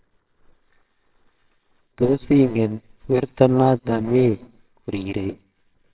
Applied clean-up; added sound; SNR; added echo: neural separator model SepFormer WHAMR!.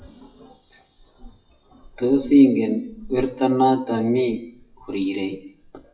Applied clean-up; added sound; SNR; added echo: classical method WPE with log-MMSE.